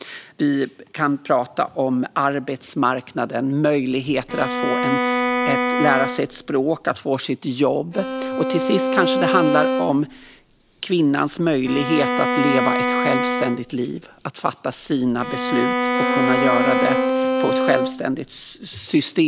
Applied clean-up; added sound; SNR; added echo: none; Bowed string instrument + Bowed string instrument; 0 dB; none.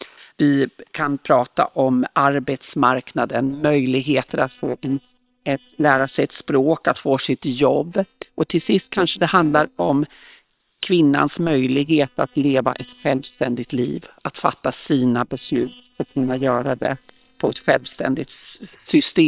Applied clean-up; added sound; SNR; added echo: neural separator model SepFormer WHAM!.